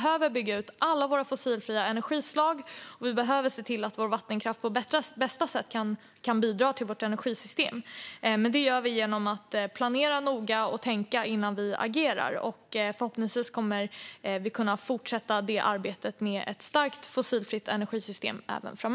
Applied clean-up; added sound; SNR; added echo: none; none; none; none.